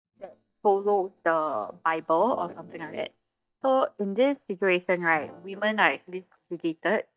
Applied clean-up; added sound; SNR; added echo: neural mask model DeepFilterNet 3.